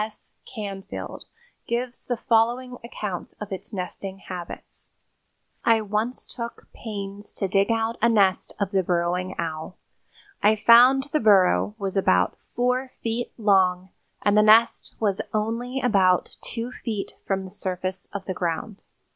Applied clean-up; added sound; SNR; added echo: none; none; none; none.